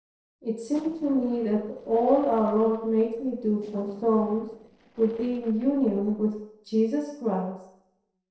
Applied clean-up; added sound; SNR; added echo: neural separator model SepFormer DNS4.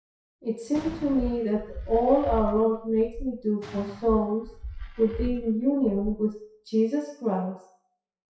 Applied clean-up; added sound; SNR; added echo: classical method WPE with log-MMSE.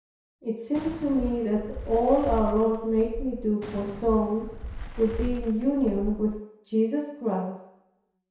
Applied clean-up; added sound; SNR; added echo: none; Fireworks; 9 dB; reverberation time 0.7 s.